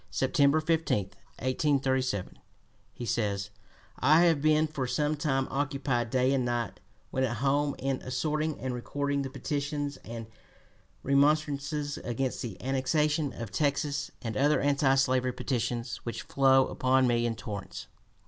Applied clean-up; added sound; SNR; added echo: none; none; none; none.